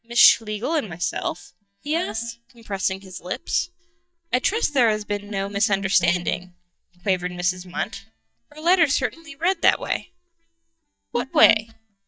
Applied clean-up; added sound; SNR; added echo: neural mask model DeepFilterNet 3.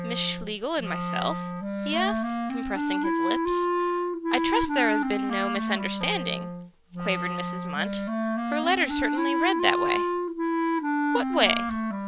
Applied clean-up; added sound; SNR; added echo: none; Wind instrument, woodwind instrument; -2 dB; none.